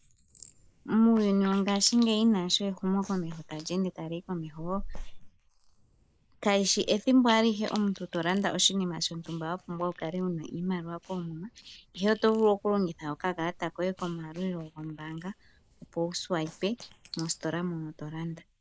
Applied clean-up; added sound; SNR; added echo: neural mask model Resemble Enhance denoiser.